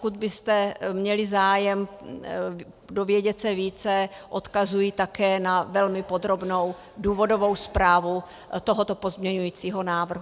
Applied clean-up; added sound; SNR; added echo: none; none; none; none.